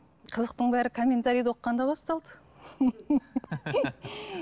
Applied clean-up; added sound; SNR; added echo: none; none; none; none.